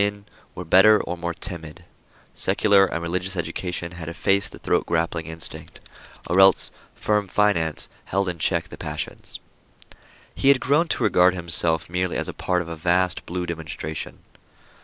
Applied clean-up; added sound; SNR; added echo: none; Tools; 18 dB; none.